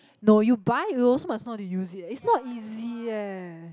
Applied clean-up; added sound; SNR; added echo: none; none; none; none.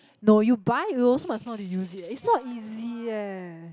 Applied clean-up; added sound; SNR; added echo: none; Tambourine; 16 dB; none.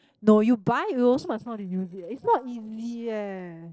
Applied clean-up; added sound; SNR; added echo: neural separator model SepFormer DNS4.